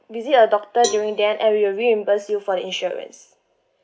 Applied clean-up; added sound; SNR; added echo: none; Cowbell; 16 dB; none.